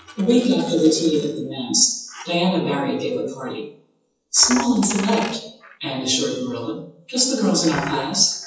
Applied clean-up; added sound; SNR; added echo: classical method WPE with log-MMSE.